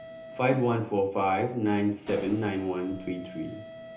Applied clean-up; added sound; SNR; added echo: none; Mechanisms; 16 dB; reverberation time 0.3 s.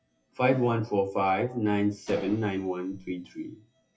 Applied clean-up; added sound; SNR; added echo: classical method WPE with log-MMSE.